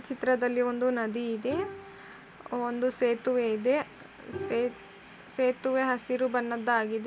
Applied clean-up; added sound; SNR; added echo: none; Bowed string instrument; 16 dB; none.